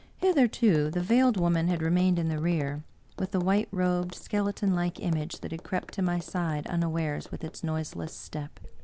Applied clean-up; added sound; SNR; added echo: none; Tap; 19 dB; none.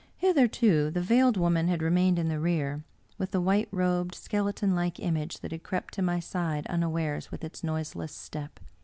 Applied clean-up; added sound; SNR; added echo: none; none; none; none.